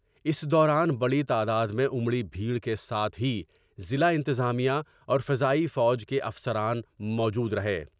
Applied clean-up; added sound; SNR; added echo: none; none; none; none.